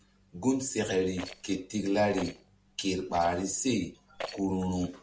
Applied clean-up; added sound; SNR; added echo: none; Rattle; 16 dB; none.